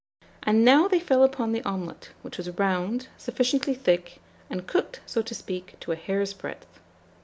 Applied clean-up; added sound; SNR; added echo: none; none; none; none.